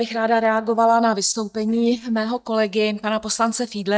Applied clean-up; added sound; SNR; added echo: neural mask model DeepFilterNet 3.